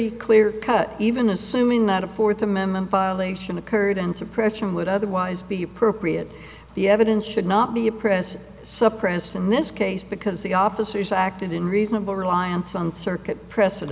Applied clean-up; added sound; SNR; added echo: none; none; none; none.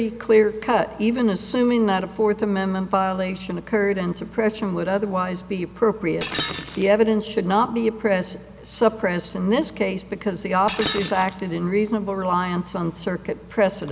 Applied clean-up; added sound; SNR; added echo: none; Shatter; 12 dB; none.